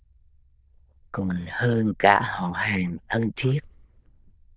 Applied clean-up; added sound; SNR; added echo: neural diffusion model UNIVERSE++.